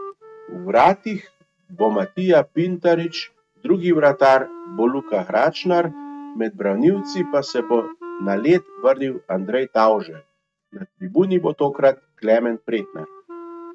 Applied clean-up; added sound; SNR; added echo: neural mask model RNNoise.